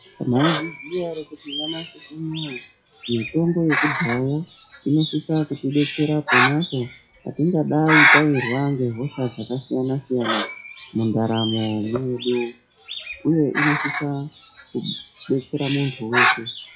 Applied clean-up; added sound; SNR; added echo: classical method WPE with log-MMSE.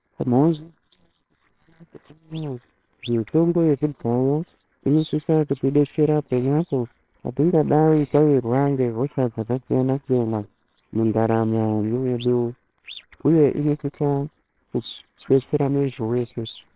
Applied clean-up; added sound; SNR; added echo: neural separator model SepFormer WHAMR!.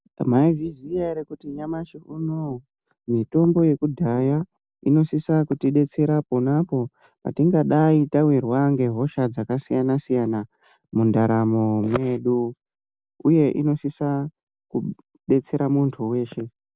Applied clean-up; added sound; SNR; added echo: none; none; none; none.